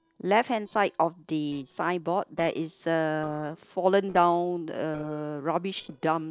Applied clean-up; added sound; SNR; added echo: neural separator model SepFormer DNS4.